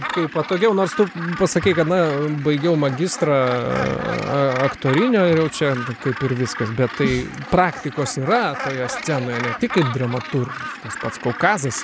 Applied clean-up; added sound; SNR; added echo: none; Gull, seagull; 10 dB; none.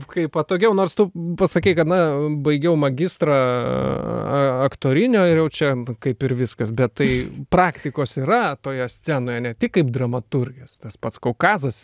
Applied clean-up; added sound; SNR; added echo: none; none; none; none.